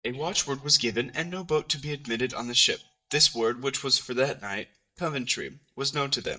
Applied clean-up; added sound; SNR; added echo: neural mask model DeepFilterNet 3.